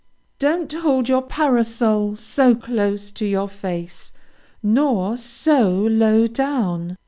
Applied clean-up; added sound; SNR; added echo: none; none; none; none.